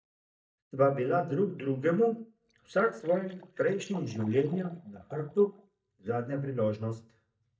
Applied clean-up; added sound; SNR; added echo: neural mask model DeepFilterNet 3.